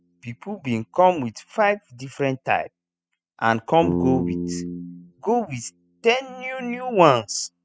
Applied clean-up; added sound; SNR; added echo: classical method spectral subtraction.